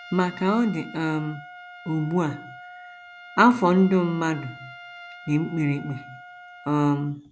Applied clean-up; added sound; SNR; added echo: none; Trumpet; 18 dB; none.